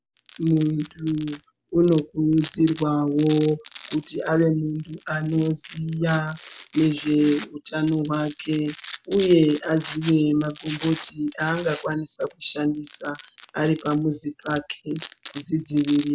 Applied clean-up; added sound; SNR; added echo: none; Domestic sounds, home sounds; 13 dB; none.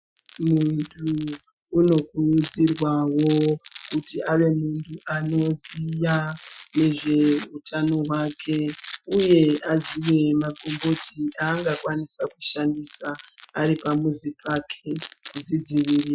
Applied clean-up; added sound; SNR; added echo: classical method Wiener filter.